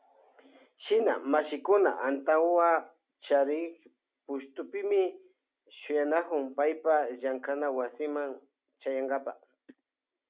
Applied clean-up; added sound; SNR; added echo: none; none; none; none.